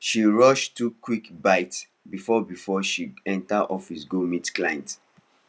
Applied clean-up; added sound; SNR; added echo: none; none; none; none.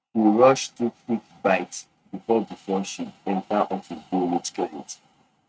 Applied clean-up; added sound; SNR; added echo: neural mask model RNNoise.